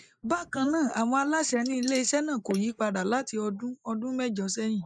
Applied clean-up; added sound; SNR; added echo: neural mask model Resemble Enhance denoiser.